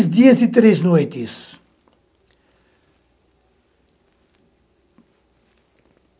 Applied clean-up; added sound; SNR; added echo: none; none; none; none.